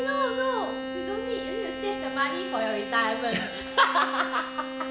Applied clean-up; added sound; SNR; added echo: none; Bowed string instrument; 5 dB; none.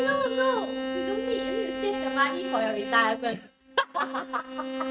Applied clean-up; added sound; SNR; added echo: neural mask model RNNoise.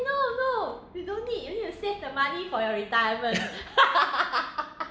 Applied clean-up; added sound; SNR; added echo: none; none; none; none.